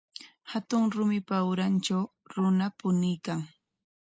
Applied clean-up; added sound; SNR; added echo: neural mask model Resemble Enhance denoiser.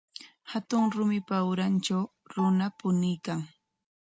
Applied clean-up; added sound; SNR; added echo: none; Bowed string instrument; 14 dB; none.